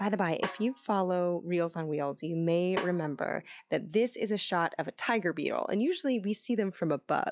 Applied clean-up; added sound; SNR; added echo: classical method log-MMSE.